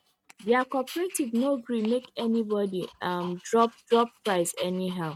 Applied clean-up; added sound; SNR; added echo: neural mask model RNNoise.